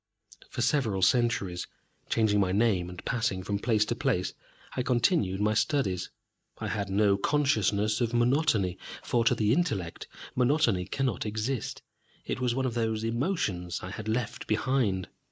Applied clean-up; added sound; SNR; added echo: neural mask model Resemble Enhance denoiser.